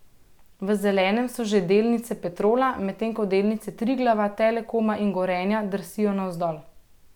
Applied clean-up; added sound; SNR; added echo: none; none; none; none.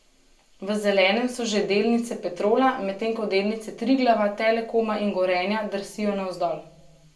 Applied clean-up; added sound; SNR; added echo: none; none; none; reverberation time 0.2 s.